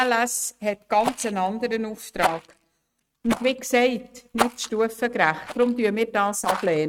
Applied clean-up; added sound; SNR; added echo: neural mask model RNNoise.